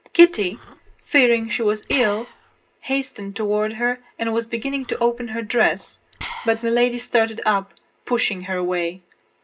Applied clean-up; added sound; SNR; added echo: none; Liquid; 17 dB; reverberation time 0.2 s.